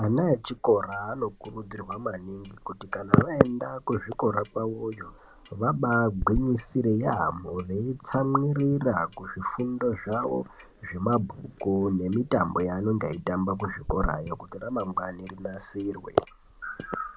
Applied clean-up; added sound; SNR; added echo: none; Clock; 16 dB; none.